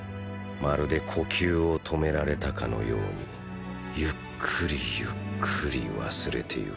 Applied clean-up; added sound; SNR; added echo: none; none; none; none.